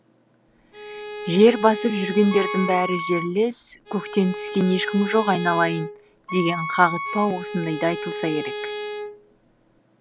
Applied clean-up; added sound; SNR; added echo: none; Bowed string instrument + Wind instrument, woodwind instrument; 8 dB; none.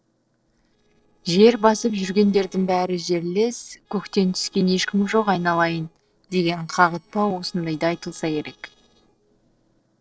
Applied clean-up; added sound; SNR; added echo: neural separator model SepFormer DNS4.